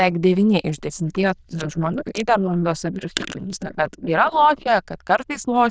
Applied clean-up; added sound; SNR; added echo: neural diffusion model UNIVERSE++.